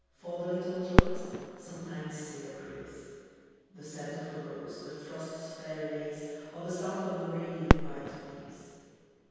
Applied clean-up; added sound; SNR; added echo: none; Fireworks; -5 dB; reverberation time 2.2 s.